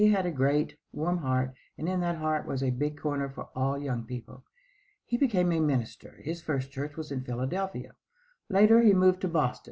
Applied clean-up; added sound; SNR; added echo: none; none; none; none.